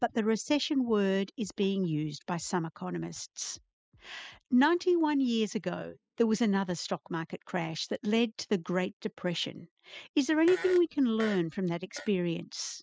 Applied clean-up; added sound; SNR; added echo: classical method spectral subtraction.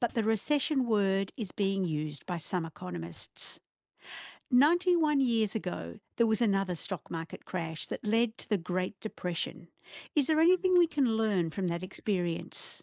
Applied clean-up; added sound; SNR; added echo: neural mask model Resemble Enhance denoiser.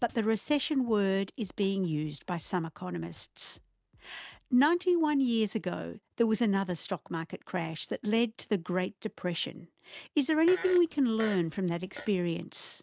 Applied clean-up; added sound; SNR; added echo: none; Fart; 14 dB; none.